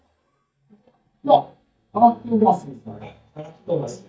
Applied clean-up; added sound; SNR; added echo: neural mask model DeepFilterNet 3.